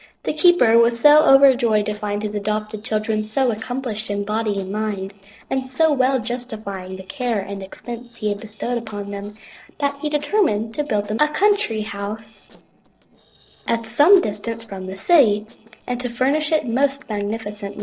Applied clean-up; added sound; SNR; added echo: neural separator model SepFormer DNS4.